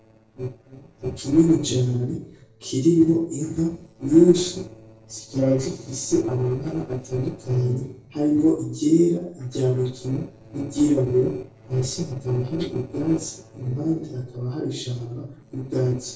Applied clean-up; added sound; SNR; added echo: neural separator model SepFormer DNS4.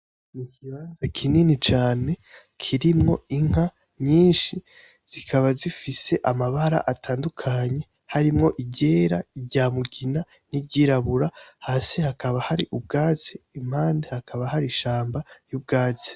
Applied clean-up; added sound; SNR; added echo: none; none; none; none.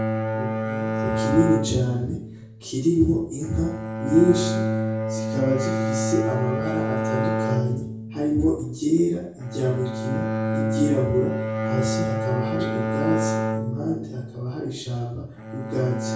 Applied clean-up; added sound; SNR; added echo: none; Bowed string instrument; 2 dB; reverberation time 0.6 s.